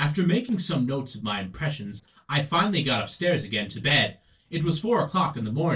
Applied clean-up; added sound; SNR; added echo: neural separator model SepFormer DNS4.